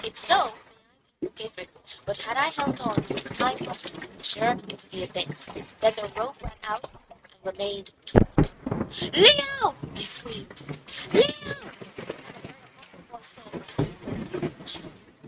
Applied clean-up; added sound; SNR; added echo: neural mask model RNNoise.